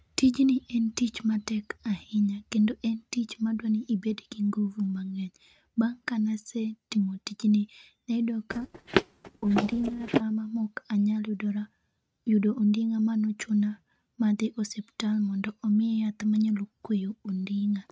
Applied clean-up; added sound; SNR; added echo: neural mask model RNNoise.